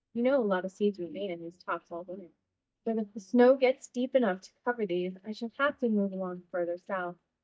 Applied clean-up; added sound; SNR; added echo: neural mask model DeepFilterNet 3.